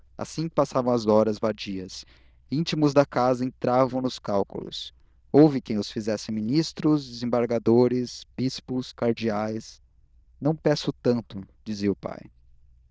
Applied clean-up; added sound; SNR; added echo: neural diffusion model UNIVERSE++.